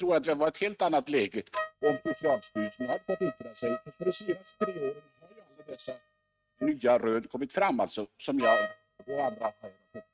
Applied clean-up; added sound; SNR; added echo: neural mask model RNNoise.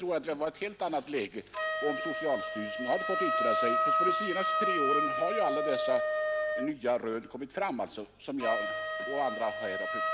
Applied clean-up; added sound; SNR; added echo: none; Wind instrument, woodwind instrument; -1 dB; none.